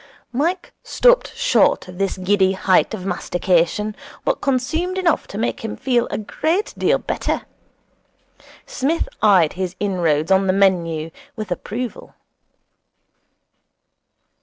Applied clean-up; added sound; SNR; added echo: none; none; none; none.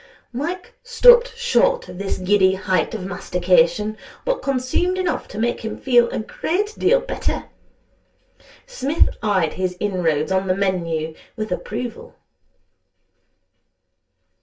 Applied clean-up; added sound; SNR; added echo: none; none; none; reverberation time 0.2 s.